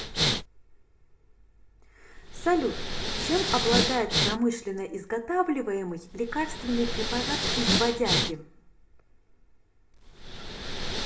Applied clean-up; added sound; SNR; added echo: none; Respiratory sounds; 0 dB; reverberation time 0.4 s.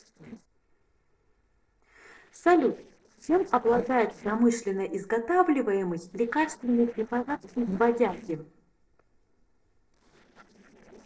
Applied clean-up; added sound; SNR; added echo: neural separator model SepFormer DNS4.